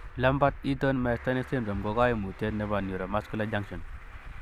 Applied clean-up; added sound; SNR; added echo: none; Traffic noise, roadway noise; 13 dB; none.